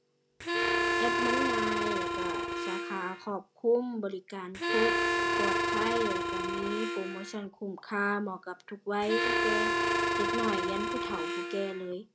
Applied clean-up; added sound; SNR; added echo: none; Harmonica; -4 dB; none.